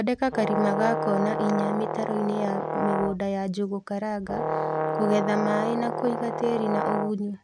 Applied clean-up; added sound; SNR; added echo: none; Brass instrument; 1 dB; none.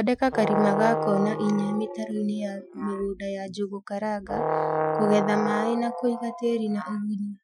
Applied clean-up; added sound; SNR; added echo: classical method Wiener filter.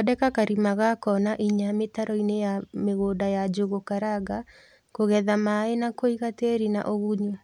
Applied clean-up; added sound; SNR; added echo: none; none; none; none.